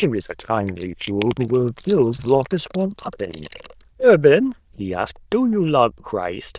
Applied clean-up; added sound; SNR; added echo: neural diffusion model UNIVERSE++.